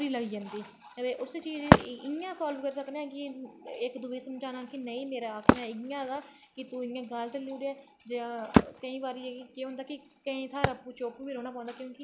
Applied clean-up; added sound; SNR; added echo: none; Wood; -4 dB; none.